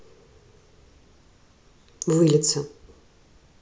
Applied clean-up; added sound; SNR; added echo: none; none; none; none.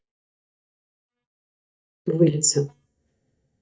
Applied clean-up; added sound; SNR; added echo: neural mask model DeepFilterNet 3.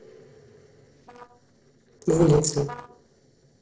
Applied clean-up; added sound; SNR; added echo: neural separator model SepFormer DNS4.